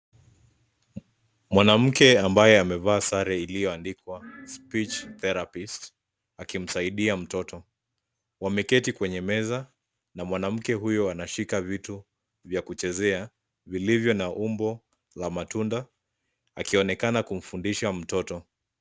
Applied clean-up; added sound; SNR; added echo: none; Glass; 18 dB; none.